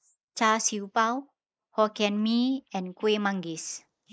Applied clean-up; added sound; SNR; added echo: neural mask model Resemble Enhance denoiser.